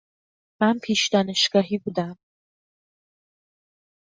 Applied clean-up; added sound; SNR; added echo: none; none; none; none.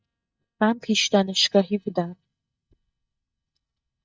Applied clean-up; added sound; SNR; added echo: neural mask model DeepFilterNet 3.